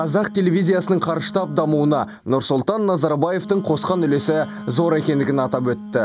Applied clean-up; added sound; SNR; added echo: none; Wind instrument, woodwind instrument; 15 dB; none.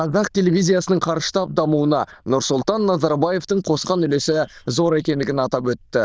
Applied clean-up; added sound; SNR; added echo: neural diffusion model UNIVERSE++.